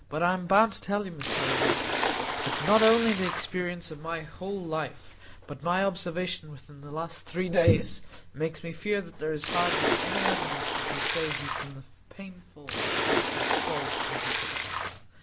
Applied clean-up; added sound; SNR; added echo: none; Splash, splatter; -1 dB; none.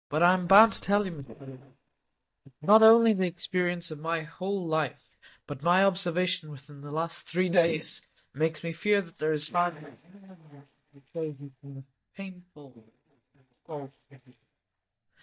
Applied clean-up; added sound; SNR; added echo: neural mask model DeepFilterNet 3.